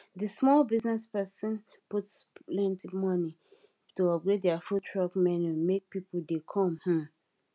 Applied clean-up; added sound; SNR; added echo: none; none; none; none.